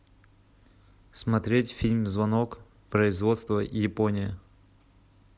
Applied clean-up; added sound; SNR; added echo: none; none; none; none.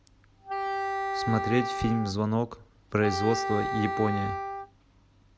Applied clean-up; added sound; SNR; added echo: none; Wind instrument, woodwind instrument; 3 dB; none.